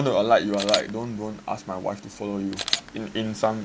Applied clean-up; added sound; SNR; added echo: none; Camera; 8 dB; none.